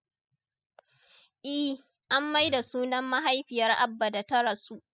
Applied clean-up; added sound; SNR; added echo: classical method spectral subtraction.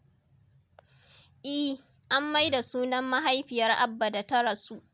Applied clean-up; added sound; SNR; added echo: none; Acoustic guitar; 18 dB; none.